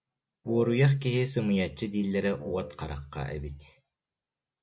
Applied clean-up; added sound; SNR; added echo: none; Wind instrument, woodwind instrument; 13 dB; none.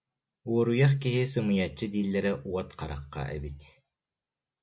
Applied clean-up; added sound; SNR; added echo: none; none; none; none.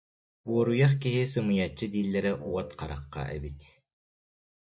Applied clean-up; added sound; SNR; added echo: neural mask model DeepFilterNet 3.